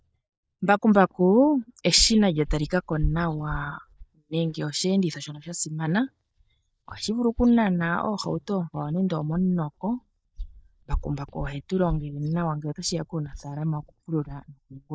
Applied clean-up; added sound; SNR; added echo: neural mask model DeepFilterNet 3.